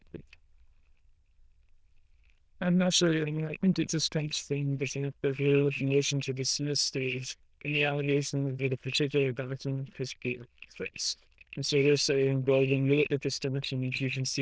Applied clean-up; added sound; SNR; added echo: neural diffusion model UNIVERSE++.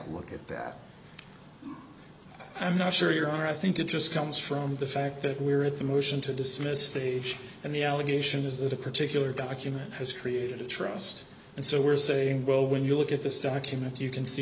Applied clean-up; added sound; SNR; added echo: none; none; none; none.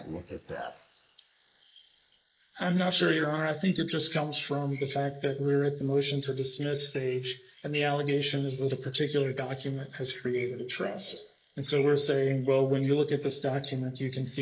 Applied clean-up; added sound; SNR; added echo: neural mask model Resemble Enhance denoiser.